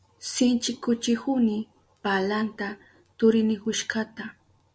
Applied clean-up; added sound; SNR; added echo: none; none; none; none.